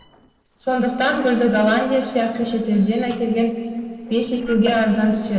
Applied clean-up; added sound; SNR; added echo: neural separator model SepFormer DNS4.